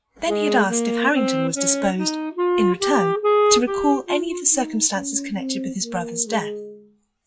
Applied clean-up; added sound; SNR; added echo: classical method log-MMSE.